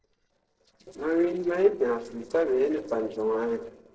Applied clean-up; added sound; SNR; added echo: neural separator model SepFormer DNS4.